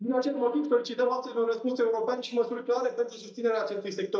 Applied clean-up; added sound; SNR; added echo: neural mask model DeepFilterNet 3.